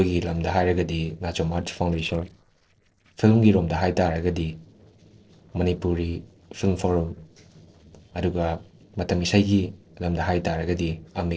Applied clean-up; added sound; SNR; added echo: neural separator model SepFormer DNS4.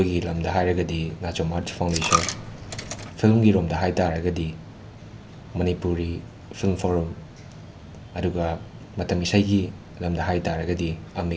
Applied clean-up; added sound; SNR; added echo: none; Coin (dropping); 7 dB; none.